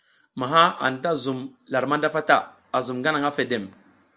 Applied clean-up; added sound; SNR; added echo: none; none; none; none.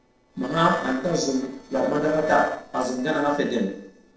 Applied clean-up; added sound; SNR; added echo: neural separator model SepFormer DNS4.